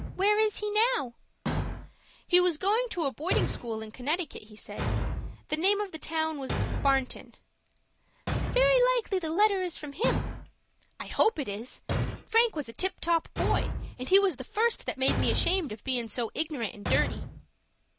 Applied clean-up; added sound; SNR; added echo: none; Thump, thud; 6 dB; none.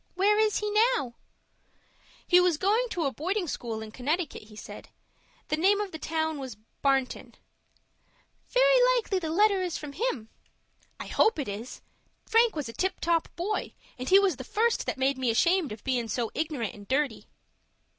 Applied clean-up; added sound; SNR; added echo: none; none; none; none.